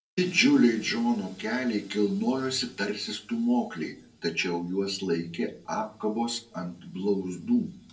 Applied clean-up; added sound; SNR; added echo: none; none; none; reverberation time 0.2 s.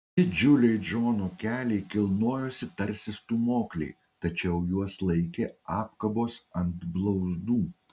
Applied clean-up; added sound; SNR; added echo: none; none; none; none.